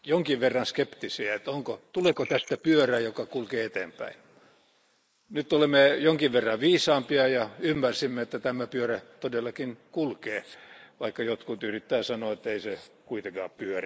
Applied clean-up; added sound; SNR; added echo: neural mask model Resemble Enhance denoiser.